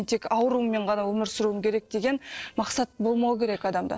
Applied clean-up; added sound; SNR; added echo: neural separator model SepFormer DNS4.